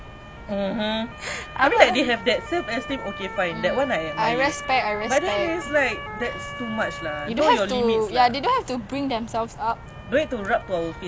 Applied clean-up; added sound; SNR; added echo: none; Motor vehicle (road) / Siren; 14 dB; none.